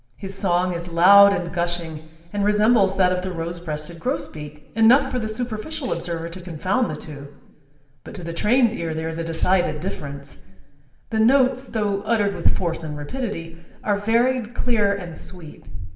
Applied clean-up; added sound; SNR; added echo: none; Tambourine; 14 dB; reverberation time 1.5 s.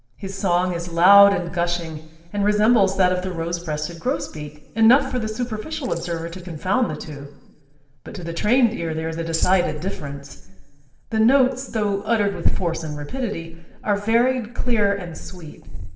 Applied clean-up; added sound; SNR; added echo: neural separator model SepFormer DNS4.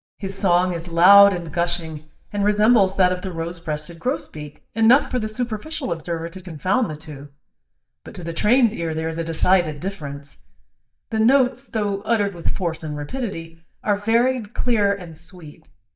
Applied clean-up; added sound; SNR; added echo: neural mask model DeepFilterNet 3.